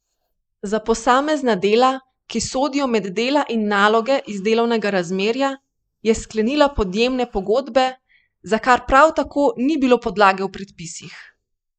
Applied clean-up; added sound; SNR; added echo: neural mask model Resemble Enhance denoiser.